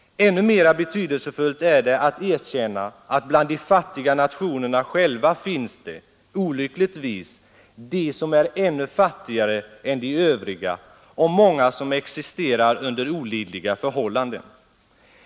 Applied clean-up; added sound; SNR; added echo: none; none; none; none.